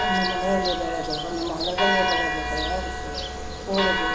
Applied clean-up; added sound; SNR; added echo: none; Church bell; -1 dB; reverberation time 0.4 s.